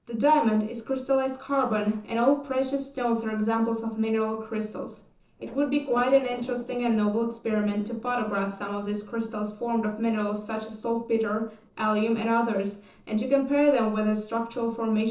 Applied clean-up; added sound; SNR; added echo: neural separator model SepFormer DNS4.